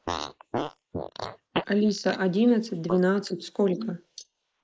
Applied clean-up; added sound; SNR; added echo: neural mask model Resemble Enhance denoiser.